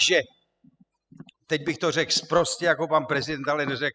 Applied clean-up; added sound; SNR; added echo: classical method spectral subtraction.